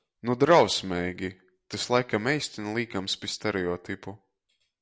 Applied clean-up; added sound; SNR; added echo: none; none; none; none.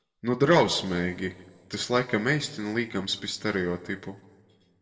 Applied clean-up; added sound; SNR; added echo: none; none; none; reverberation time 1.1 s.